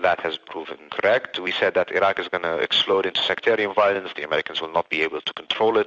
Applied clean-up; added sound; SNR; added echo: none; none; none; none.